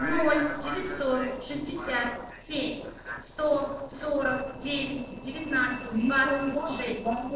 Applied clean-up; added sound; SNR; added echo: neural separator model SepFormer DNS4.